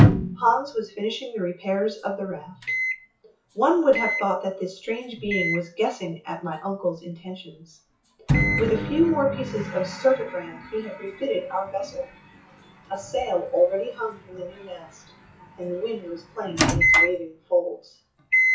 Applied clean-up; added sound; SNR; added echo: classical method WPE with log-MMSE.